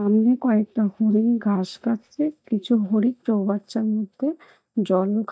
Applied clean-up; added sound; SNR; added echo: neural mask model DeepFilterNet 3.